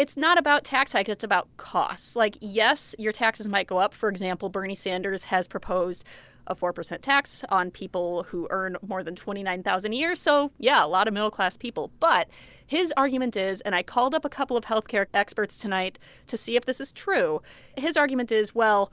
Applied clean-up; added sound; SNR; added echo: none; none; none; none.